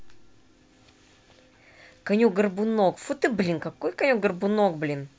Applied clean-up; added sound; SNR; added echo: none; none; none; none.